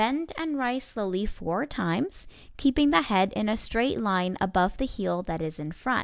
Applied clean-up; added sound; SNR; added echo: none; none; none; none.